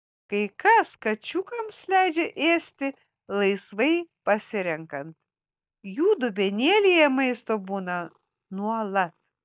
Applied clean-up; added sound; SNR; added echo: neural mask model DeepFilterNet 3.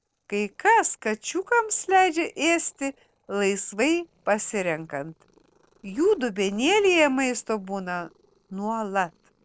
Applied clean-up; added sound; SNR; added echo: neural separator model SepFormer DNS4.